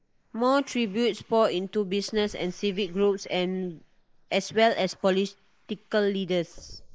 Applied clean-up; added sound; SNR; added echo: neural mask model Resemble Enhance denoiser.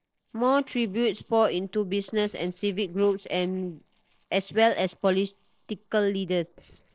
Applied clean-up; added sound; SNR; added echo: neural separator model SepFormer DNS4.